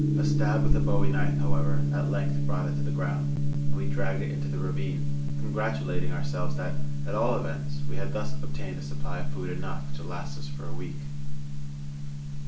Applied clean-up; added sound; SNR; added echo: none; Gong; 4 dB; reverberation time 0.4 s.